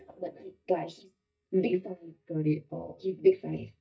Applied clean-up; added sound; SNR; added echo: neural mask model DeepFilterNet 3.